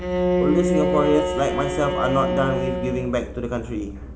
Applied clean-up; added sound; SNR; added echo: none; Bowed string instrument; 1 dB; none.